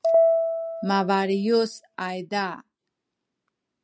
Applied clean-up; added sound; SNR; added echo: none; Piano; -3 dB; none.